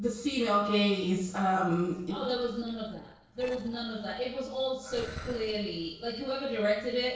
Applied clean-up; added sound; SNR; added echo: neural separator model SepFormer DNS4.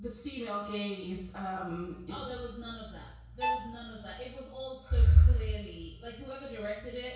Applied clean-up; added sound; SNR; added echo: none; Bowed string instrument; 7 dB; reverberation time 0.6 s.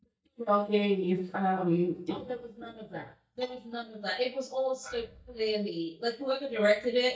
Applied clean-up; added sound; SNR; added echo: neural mask model DeepFilterNet 3.